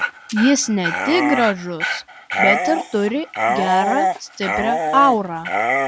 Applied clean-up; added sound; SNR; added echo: none; Dog; 1 dB; none.